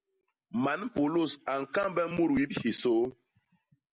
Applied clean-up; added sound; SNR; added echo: none; none; none; none.